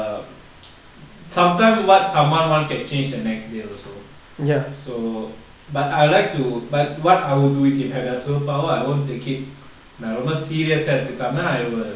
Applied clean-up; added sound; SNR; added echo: none; none; none; none.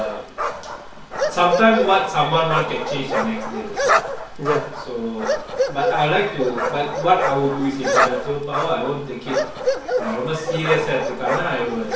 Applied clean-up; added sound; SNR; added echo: none; Bark; 2 dB; reverberation time 0.2 s.